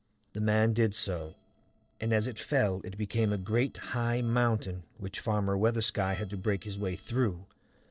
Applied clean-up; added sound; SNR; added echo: neural separator model SepFormer DNS4.